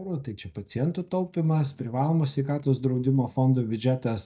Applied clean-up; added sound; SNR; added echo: neural mask model DeepFilterNet 3.